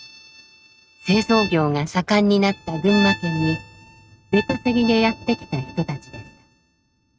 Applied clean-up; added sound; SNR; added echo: neural mask model RNNoise.